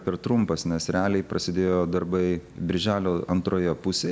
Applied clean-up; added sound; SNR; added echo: none; none; none; none.